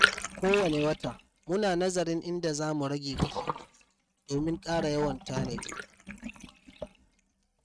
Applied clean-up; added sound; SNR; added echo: neural mask model RNNoise.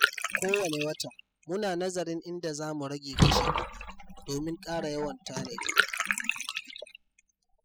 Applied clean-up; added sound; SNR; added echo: classical method spectral subtraction.